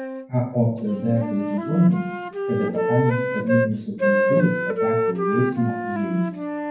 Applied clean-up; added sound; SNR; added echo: none; Wind instrument, woodwind instrument; 1 dB; reverberation time 0.9 s.